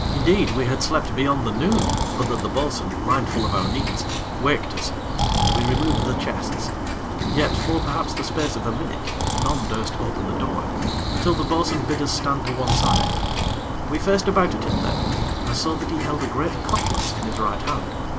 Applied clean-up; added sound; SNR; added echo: none; Breathing + Bird; -1 dB; none.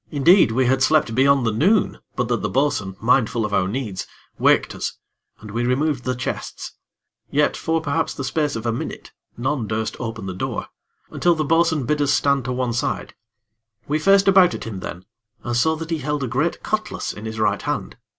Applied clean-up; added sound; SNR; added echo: none; none; none; none.